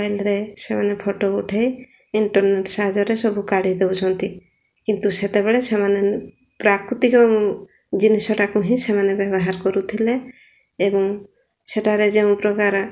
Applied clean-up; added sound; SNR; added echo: none; none; none; none.